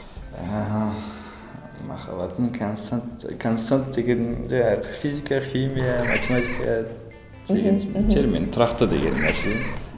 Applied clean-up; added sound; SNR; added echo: none; Meow / Purr; 4 dB; none.